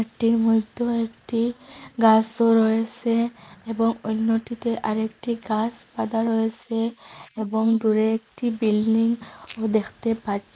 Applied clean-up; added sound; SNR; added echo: neural mask model Resemble Enhance denoiser.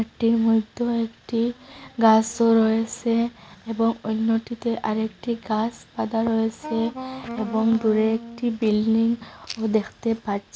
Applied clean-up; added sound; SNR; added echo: none; Wind instrument, woodwind instrument; 11 dB; none.